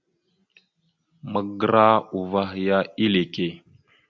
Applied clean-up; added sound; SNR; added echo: none; none; none; none.